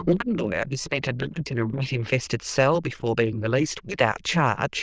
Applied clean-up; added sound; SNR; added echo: neural diffusion model UNIVERSE++.